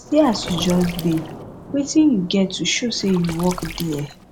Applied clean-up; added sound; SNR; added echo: none; Water / Splash, splatter + Thunder / Rain; 14 dB; none.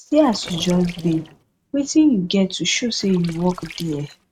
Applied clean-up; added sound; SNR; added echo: neural mask model RNNoise.